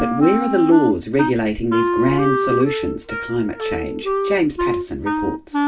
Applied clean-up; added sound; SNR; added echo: none; Wind instrument, woodwind instrument; 2 dB; reverberation time 0.2 s.